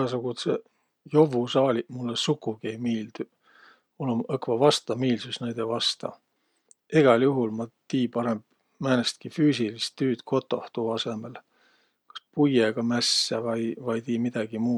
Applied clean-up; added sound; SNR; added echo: none; none; none; none.